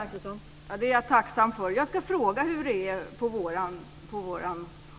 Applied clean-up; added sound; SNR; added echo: none; none; none; none.